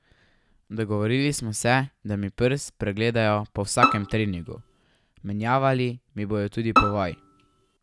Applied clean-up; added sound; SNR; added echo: none; Bowed string instrument; 0 dB; none.